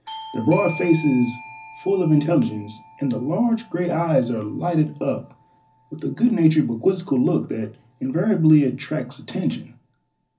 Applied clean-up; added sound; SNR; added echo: none; Bell / Doorbell; 20 dB; reverberation time 0.4 s.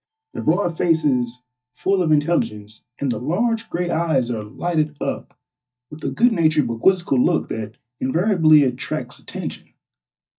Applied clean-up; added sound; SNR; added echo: neural mask model DeepFilterNet 3.